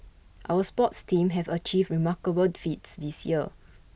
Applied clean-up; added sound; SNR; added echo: none; none; none; none.